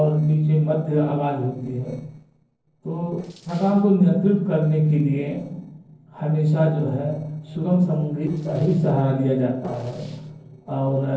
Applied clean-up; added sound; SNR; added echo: neural separator model SepFormer DNS4.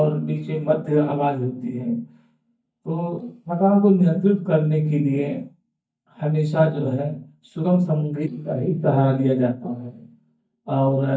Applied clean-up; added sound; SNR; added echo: neural mask model DeepFilterNet 3.